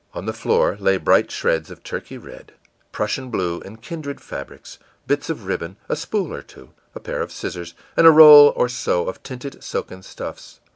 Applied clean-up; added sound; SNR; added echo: none; none; none; none.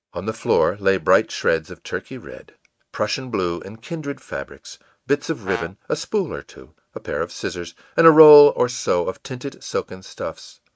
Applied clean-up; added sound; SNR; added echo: neural mask model RNNoise.